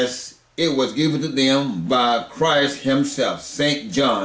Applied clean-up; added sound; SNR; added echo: none; none; none; none.